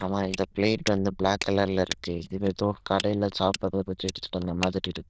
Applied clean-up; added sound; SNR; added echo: neural diffusion model UNIVERSE++.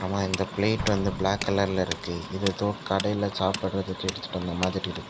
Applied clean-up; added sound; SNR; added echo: none; Tools + Explosion; 11 dB; none.